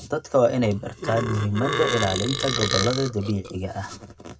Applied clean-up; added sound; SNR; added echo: none; Burping, eructation; 5 dB; reverberation time 0.2 s.